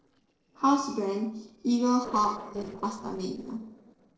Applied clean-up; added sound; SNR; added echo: neural separator model SepFormer DNS4.